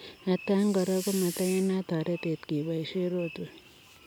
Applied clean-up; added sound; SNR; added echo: none; Hiss; 12 dB; none.